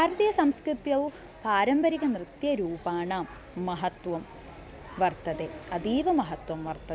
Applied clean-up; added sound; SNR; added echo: none; none; none; none.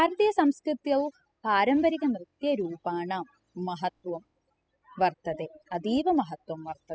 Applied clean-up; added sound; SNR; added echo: classical method spectral subtraction.